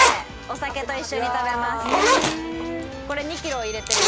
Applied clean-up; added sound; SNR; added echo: none; Zipper (clothing); -3 dB; none.